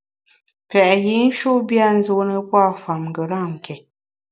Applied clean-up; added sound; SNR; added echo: none; none; none; none.